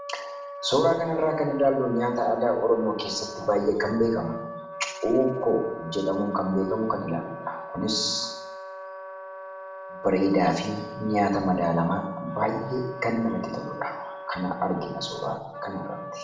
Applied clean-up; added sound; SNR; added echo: none; Wind instrument, woodwind instrument; 12 dB; reverberation time 0.8 s.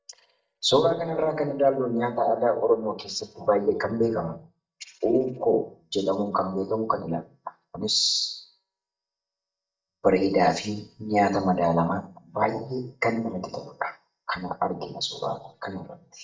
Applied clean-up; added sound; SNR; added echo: neural mask model DeepFilterNet 3.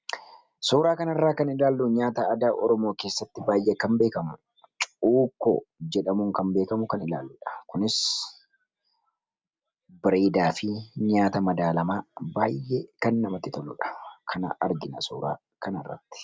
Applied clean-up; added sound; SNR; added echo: none; none; none; none.